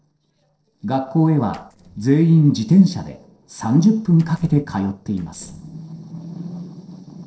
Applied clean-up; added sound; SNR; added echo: neural separator model SepFormer DNS4.